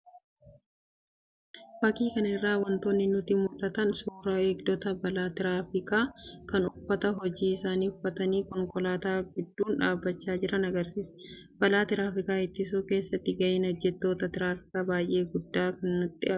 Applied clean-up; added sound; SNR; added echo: none; none; none; none.